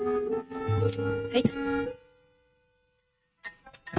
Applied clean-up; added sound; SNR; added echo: neural mask model RNNoise.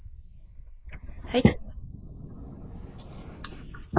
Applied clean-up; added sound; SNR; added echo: neural mask model Resemble Enhance denoiser.